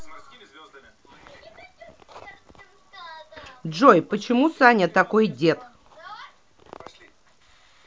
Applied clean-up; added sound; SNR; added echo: none; none; none; none.